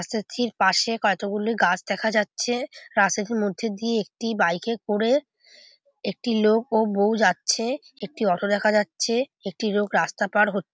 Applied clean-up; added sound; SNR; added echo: none; none; none; none.